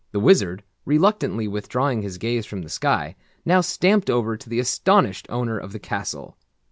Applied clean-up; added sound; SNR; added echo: none; none; none; none.